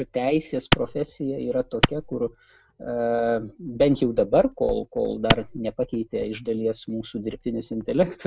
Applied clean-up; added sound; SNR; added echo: none; Clapping; -3 dB; none.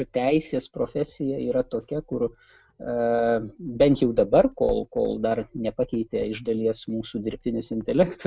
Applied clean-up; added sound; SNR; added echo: none; none; none; none.